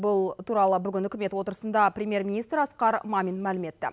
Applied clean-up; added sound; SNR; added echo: none; none; none; none.